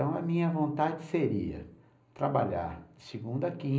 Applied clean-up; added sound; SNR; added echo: none; none; none; reverberation time 0.5 s.